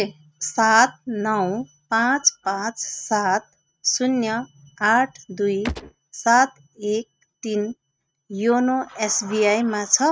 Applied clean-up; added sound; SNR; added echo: neural mask model RNNoise.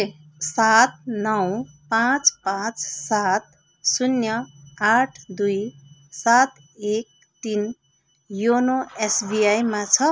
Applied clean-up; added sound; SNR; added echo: none; none; none; none.